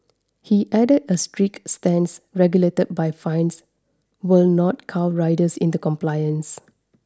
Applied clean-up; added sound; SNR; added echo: none; none; none; none.